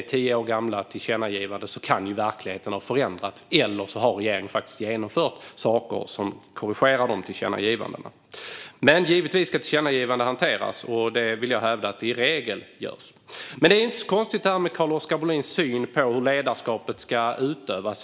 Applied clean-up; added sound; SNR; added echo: none; none; none; none.